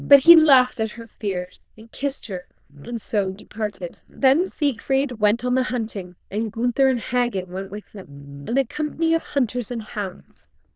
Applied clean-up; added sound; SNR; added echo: neural diffusion model UNIVERSE++.